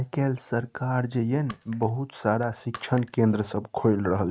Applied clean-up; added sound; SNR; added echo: neural mask model RNNoise.